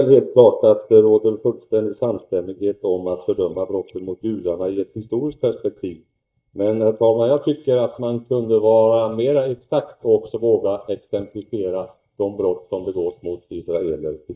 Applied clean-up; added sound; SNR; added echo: neural mask model DeepFilterNet 3.